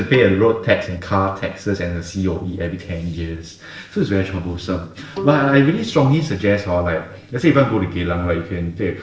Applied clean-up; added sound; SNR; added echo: neural separator model SepFormer DNS4.